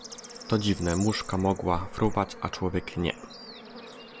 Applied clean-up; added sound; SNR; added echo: none; Bird / Insect / Frog; 15 dB; none.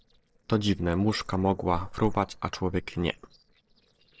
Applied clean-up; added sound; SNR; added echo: neural separator model SepFormer DNS4.